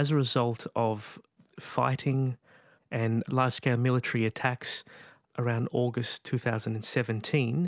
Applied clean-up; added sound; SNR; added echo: none; none; none; none.